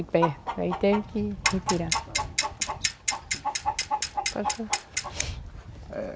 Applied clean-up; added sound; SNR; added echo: none; Clock; 2 dB; none.